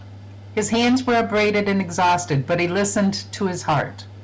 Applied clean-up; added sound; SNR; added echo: none; Mechanical fan; 18 dB; none.